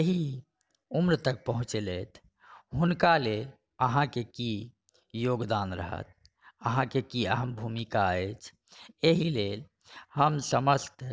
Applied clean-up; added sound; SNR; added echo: none; none; none; none.